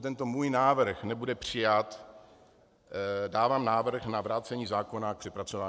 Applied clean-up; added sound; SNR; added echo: none; none; none; none.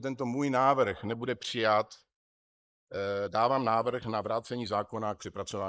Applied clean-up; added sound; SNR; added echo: neural mask model Resemble Enhance denoiser.